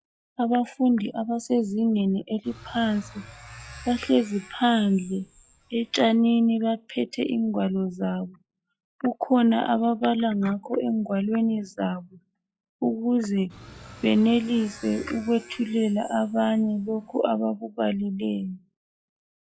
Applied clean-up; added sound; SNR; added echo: classical method log-MMSE.